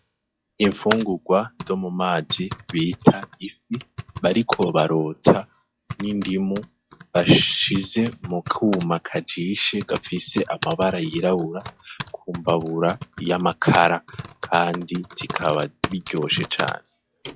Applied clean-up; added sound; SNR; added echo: classical method log-MMSE.